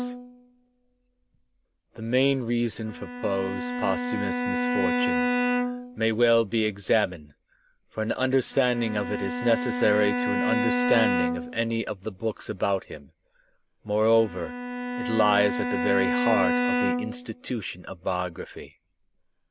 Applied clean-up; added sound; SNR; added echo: none; Bowed string instrument; 2 dB; none.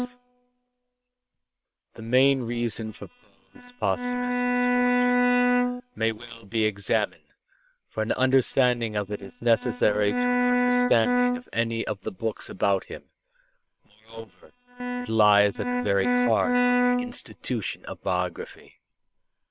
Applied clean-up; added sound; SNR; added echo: neural separator model SepFormer WHAM!.